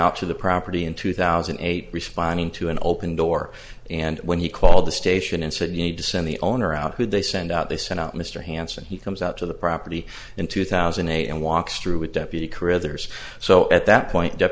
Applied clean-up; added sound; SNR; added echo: none; none; none; none.